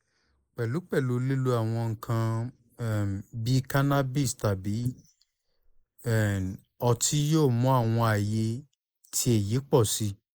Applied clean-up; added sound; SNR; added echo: neural mask model Resemble Enhance denoiser.